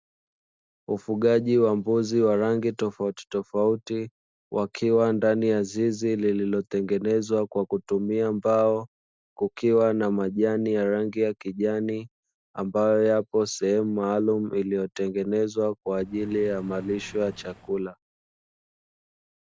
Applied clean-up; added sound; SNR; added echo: neural separator model SepFormer DNS4.